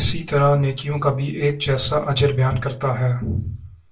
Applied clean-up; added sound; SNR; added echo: none; none; none; reverberation time 0.2 s.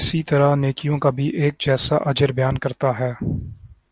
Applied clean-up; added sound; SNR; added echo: none; none; none; none.